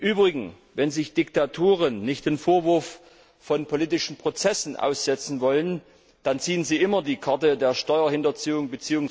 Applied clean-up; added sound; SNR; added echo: none; none; none; none.